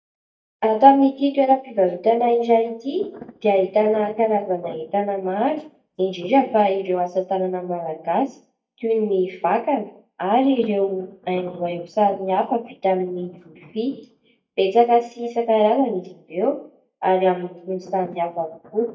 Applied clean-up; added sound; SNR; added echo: neural mask model DeepFilterNet 3.